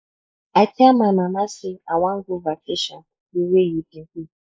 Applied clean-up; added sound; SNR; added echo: neural mask model Resemble Enhance denoiser.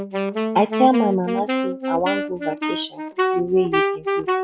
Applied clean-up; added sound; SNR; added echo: none; Wind instrument, woodwind instrument; 1 dB; none.